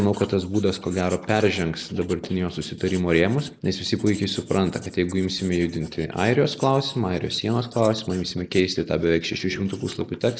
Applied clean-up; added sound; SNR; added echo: neural mask model Resemble Enhance denoiser.